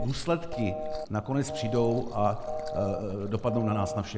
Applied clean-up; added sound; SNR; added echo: none; Telephone + Liquid; 6 dB; none.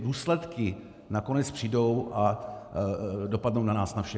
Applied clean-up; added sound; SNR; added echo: none; none; none; none.